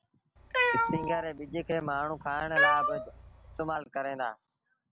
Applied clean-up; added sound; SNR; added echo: none; Cat; -3 dB; none.